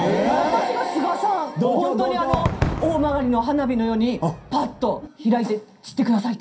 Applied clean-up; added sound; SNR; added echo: none; Crowd / Cheering / Fireworks; 11 dB; reverberation time 0.3 s.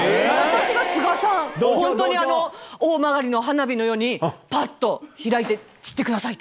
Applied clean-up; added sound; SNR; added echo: none; none; none; none.